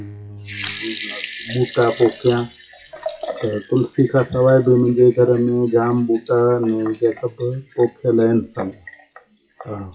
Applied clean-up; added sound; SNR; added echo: classical method WPE with log-MMSE.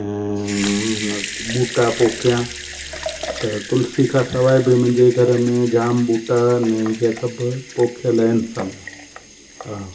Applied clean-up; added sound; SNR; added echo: none; Sink (filling or washing) / Water tap, faucet / Liquid; 13 dB; reverberation time 0.2 s.